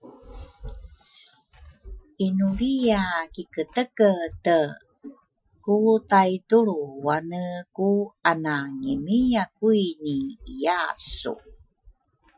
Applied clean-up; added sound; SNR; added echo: classical method Wiener filter.